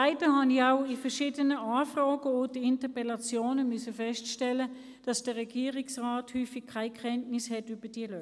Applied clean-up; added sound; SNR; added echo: none; none; none; none.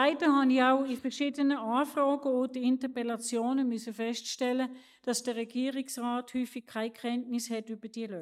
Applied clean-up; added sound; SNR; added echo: neural mask model DeepFilterNet 3.